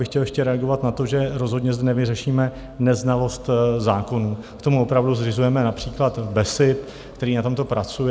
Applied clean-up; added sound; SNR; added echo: none; none; none; none.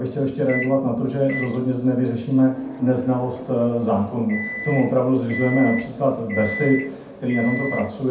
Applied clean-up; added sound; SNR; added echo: none; Microwave oven; 12 dB; reverberation time 0.6 s.